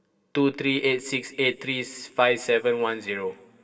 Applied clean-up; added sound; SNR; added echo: none; none; none; reverberation time 2.8 s.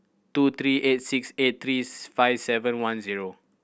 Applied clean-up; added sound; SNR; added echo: none; none; none; none.